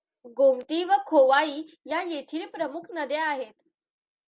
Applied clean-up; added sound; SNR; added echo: none; none; none; none.